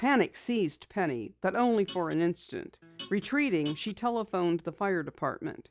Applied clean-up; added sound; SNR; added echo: none; Guitar; 17 dB; none.